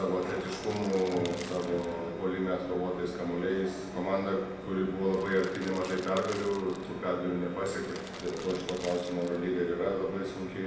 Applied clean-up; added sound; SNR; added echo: none; Crackle; 16 dB; reverberation time 0.9 s.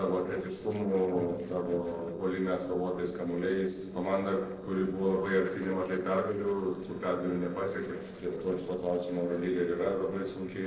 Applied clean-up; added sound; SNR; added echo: neural separator model SepFormer DNS4.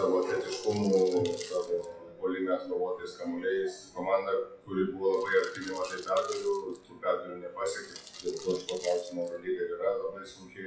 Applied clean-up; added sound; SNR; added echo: classical method WPE with log-MMSE.